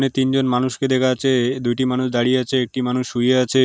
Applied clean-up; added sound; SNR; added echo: none; none; none; none.